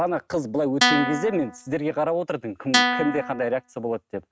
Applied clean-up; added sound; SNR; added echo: neural mask model RNNoise.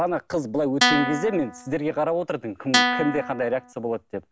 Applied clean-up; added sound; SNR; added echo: none; Guitar; -1 dB; none.